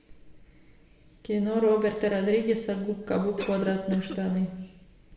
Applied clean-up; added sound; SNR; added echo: none; Cough; 14 dB; reverberation time 0.9 s.